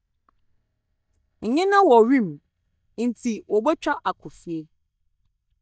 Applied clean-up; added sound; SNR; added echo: neural mask model DeepFilterNet 3.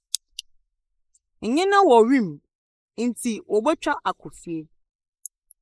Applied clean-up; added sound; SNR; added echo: neural mask model Resemble Enhance denoiser.